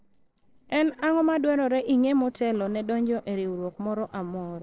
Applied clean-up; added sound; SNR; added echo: neural separator model SepFormer DNS4.